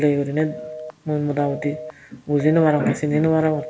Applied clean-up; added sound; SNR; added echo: none; Telephone; 15 dB; reverberation time 0.8 s.